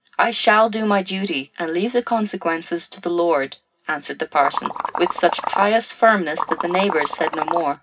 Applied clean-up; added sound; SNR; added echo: none; Liquid; 5 dB; reverberation time 0.4 s.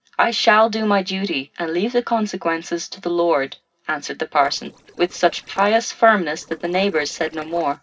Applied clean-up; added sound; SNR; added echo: neural separator model SepFormer DNS4.